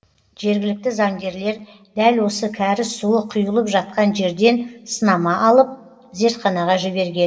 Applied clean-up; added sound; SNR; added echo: none; none; none; reverberation time 0.8 s.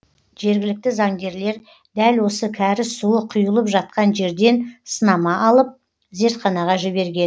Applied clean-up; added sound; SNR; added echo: none; none; none; none.